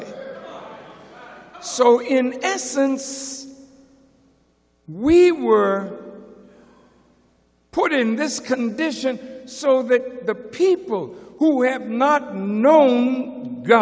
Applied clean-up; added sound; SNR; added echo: none; none; none; none.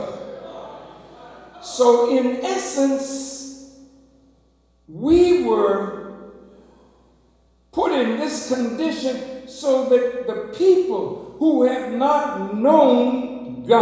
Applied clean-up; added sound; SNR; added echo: none; none; none; reverberation time 1.0 s.